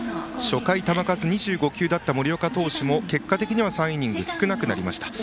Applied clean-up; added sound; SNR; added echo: none; none; none; none.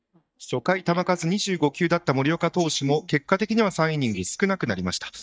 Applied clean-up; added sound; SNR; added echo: neural mask model DeepFilterNet 3.